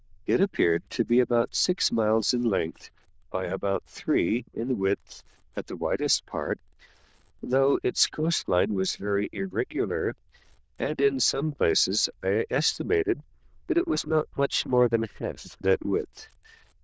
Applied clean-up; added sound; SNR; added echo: neural diffusion model UNIVERSE++.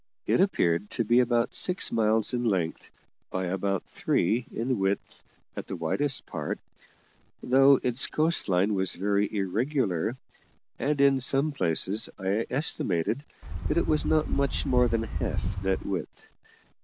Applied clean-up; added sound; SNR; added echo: none; Wind; 2 dB; none.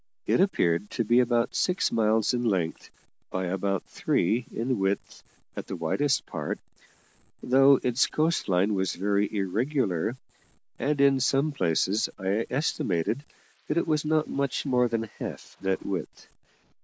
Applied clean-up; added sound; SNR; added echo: neural mask model Resemble Enhance denoiser.